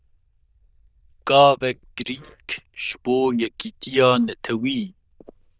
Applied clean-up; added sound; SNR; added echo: neural diffusion model UNIVERSE++.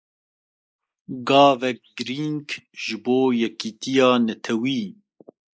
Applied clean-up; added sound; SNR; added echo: neural mask model Resemble Enhance denoiser.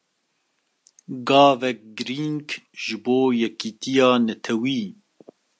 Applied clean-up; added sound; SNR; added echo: none; none; none; none.